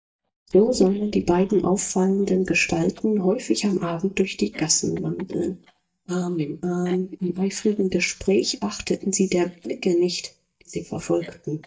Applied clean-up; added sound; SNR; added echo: neural mask model DeepFilterNet 3.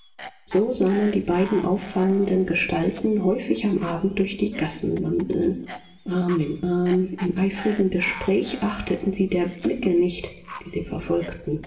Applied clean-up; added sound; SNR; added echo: none; Cough; 19 dB; reverberation time 0.7 s.